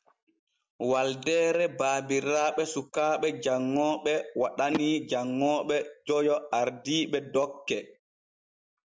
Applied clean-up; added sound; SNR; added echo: none; none; none; none.